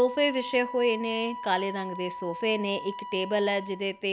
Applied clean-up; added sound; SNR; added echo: none; Wind instrument, woodwind instrument; 11 dB; none.